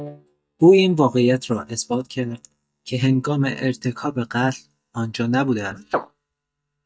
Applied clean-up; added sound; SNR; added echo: neural mask model DeepFilterNet 3.